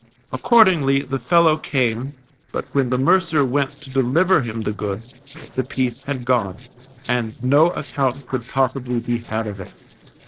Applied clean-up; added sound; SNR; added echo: neural separator model SepFormer DNS4.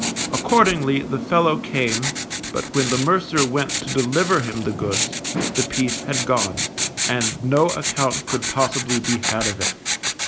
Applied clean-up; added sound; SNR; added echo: none; Writing; 3 dB; none.